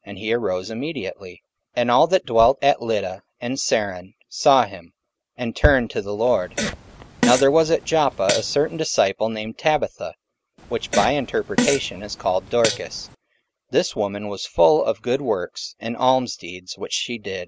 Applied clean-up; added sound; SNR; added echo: none; Fart; 6 dB; none.